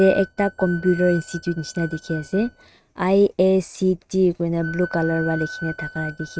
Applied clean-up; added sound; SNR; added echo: neural mask model RNNoise.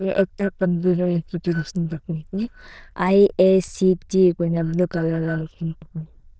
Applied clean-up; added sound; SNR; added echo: neural diffusion model UNIVERSE++.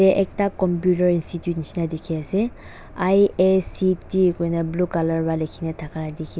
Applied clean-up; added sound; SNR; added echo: none; none; none; none.